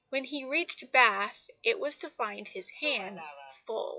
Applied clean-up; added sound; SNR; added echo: classical method log-MMSE.